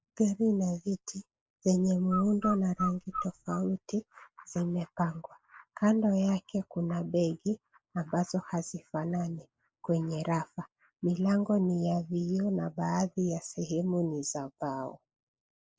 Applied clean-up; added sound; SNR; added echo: neural mask model Resemble Enhance denoiser.